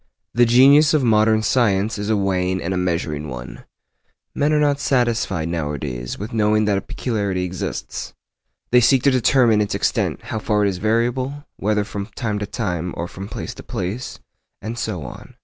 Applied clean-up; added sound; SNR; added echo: none; none; none; none.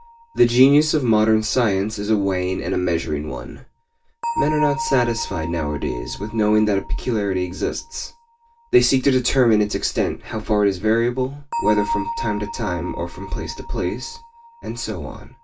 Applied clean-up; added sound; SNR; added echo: none; Bell; 12 dB; reverberation time 0.2 s.